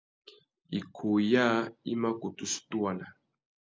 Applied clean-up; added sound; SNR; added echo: none; none; none; none.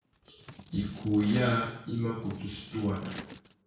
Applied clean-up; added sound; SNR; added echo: none; Scissors; 15 dB; reverberation time 0.6 s.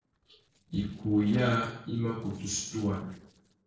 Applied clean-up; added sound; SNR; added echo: neural separator model SepFormer DNS4.